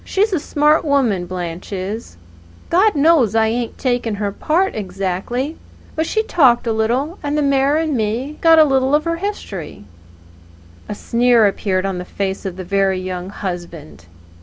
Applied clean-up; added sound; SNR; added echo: none; none; none; none.